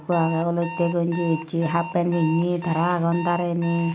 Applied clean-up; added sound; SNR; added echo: none; Alarm; 13 dB; none.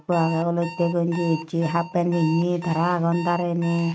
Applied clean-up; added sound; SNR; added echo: neural mask model RNNoise.